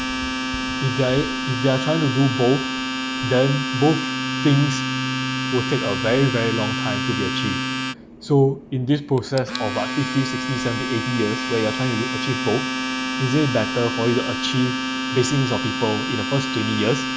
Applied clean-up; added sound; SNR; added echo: none; Domestic sounds, home sounds; 3 dB; none.